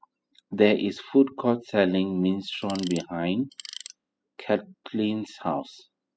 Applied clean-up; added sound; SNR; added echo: classical method spectral subtraction.